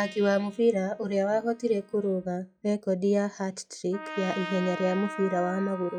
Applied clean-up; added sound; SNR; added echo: classical method log-MMSE.